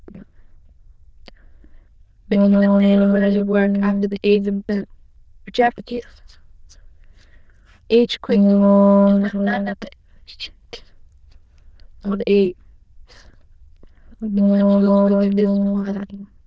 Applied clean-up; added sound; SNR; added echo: neural diffusion model UNIVERSE++.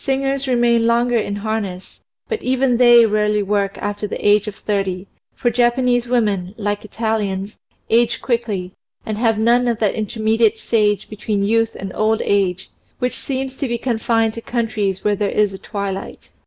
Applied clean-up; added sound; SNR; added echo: none; none; none; none.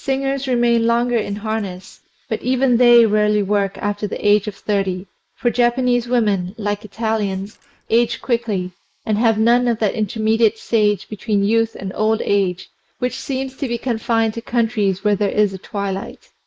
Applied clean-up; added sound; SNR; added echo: neural mask model Resemble Enhance denoiser.